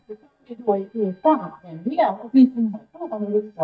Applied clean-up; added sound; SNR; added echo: neural mask model DeepFilterNet 3.